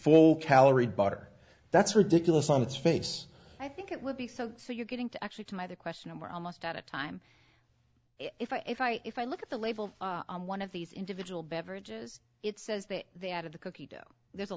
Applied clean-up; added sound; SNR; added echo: none; none; none; none.